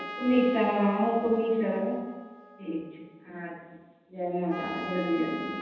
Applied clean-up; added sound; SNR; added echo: none; Trumpet; 12 dB; reverberation time 1.1 s.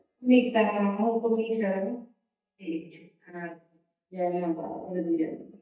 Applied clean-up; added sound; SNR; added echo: neural mask model DeepFilterNet 3.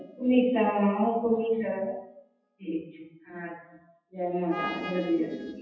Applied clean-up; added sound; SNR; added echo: classical method WPE with log-MMSE.